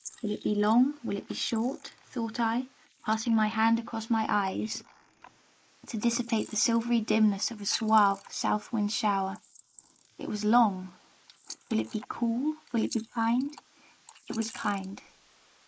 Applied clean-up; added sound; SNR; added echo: neural mask model Resemble Enhance denoiser.